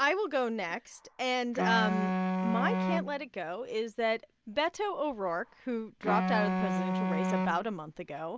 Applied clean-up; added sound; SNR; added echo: none; Wind instrument, woodwind instrument; 0 dB; none.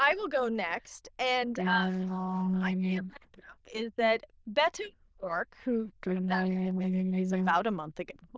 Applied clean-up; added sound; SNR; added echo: neural diffusion model UNIVERSE++.